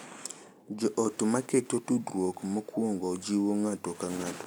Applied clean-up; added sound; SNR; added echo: none; none; none; none.